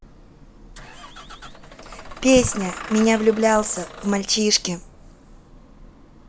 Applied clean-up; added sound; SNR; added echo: none; Engine starting / Bus; 14 dB; none.